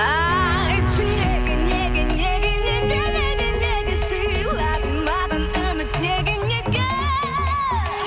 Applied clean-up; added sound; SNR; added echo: none; Wind instrument, woodwind instrument + Bowed string instrument; 8 dB; none.